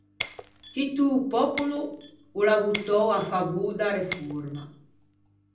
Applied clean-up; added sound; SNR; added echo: none; Shatter; 9 dB; reverberation time 0.6 s.